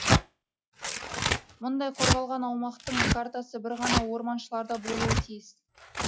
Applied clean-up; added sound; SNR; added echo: classical method log-MMSE.